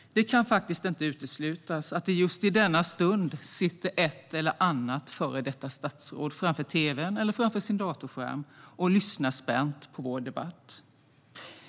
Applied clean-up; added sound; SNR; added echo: none; none; none; none.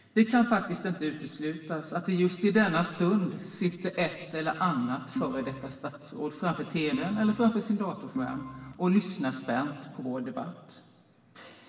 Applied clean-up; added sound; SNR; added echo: none; Organ; 10 dB; reverberation time 2.2 s.